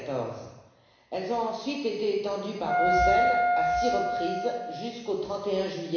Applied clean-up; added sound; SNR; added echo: none; Wind instrument, woodwind instrument; -4 dB; reverberation time 1.0 s.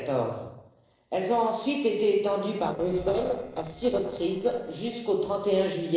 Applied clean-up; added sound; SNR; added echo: neural separator model SepFormer DNS4.